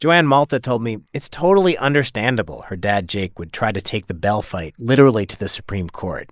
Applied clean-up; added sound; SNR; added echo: neural mask model Resemble Enhance denoiser.